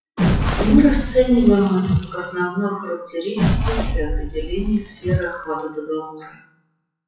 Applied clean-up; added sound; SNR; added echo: classical method WPE with log-MMSE.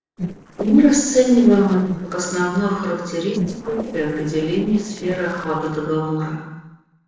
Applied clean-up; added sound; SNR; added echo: neural separator model SepFormer DNS4.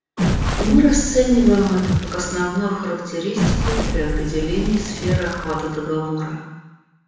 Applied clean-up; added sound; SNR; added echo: none; Crackle; 3 dB; reverberation time 1.1 s.